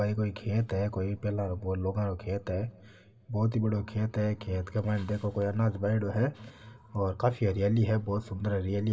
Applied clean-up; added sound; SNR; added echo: none; none; none; reverberation time 1.8 s.